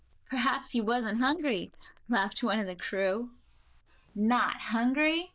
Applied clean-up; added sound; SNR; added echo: neural diffusion model UNIVERSE++.